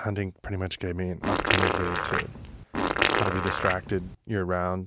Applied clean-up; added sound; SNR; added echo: none; Fart; -3 dB; none.